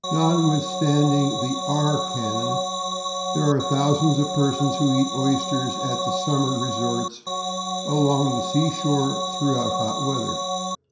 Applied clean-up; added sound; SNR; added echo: none; Organ; 3 dB; reverberation time 0.7 s.